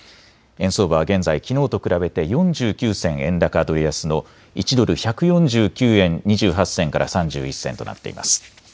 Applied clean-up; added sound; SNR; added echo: none; none; none; none.